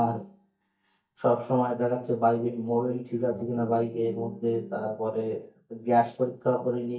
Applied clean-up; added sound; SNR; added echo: neural mask model DeepFilterNet 3.